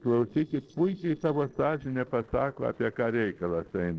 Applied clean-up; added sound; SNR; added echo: neural separator model SepFormer DNS4.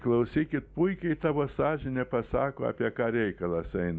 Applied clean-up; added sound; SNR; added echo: none; none; none; none.